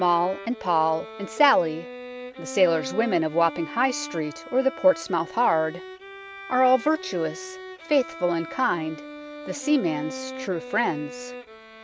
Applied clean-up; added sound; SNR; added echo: none; Bowed string instrument; 13 dB; none.